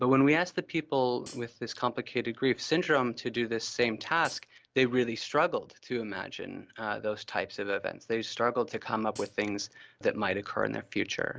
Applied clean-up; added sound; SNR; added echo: none; Hi-hat; 19 dB; none.